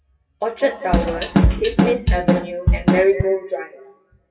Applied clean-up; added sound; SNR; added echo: classical method WPE with log-MMSE.